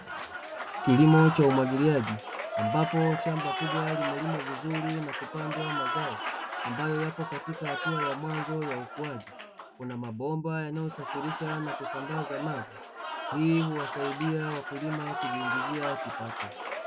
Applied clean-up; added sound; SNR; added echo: none; Applause; 5 dB; none.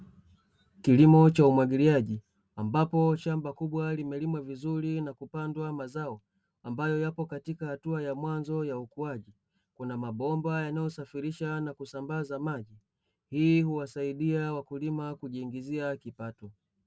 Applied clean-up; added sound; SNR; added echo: none; none; none; none.